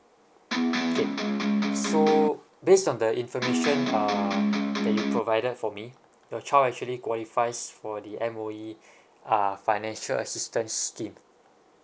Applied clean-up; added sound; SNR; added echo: none; Electric guitar; -2 dB; none.